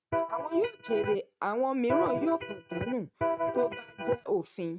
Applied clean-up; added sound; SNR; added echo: neural mask model RNNoise.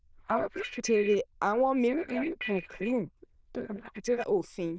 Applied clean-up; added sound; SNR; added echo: neural diffusion model UNIVERSE++.